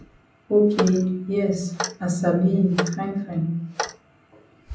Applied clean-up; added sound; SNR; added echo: none; Clock; 10 dB; reverberation time 0.6 s.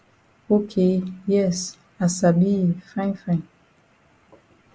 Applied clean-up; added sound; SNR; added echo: none; none; none; none.